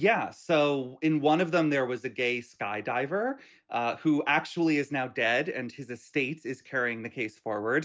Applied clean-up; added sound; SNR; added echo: none; none; none; none.